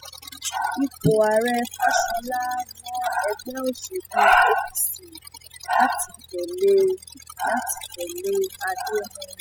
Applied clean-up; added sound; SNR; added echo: classical method spectral subtraction.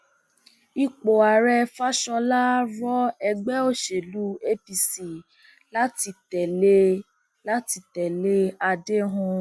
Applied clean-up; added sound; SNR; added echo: none; none; none; none.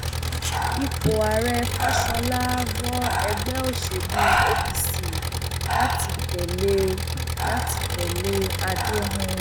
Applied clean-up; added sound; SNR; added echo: none; Engine + Breathing; -4 dB; none.